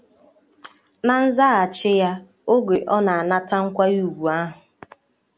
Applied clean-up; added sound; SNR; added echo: none; none; none; none.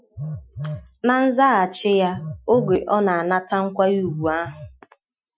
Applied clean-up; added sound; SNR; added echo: classical method Wiener filter.